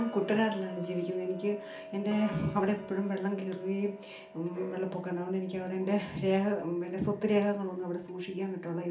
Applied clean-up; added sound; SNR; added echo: none; Tick-tock; 16 dB; reverberation time 0.4 s.